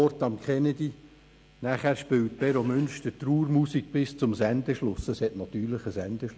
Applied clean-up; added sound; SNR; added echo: none; none; none; none.